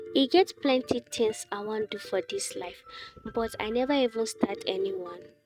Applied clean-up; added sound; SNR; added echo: neural mask model RNNoise.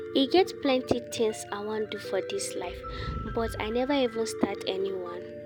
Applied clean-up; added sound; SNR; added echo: none; Piano + Animal; 9 dB; none.